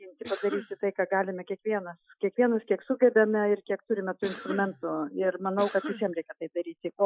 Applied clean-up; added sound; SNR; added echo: classical method Wiener filter.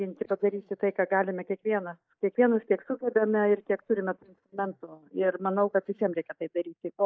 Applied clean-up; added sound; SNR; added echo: neural mask model DeepFilterNet 3.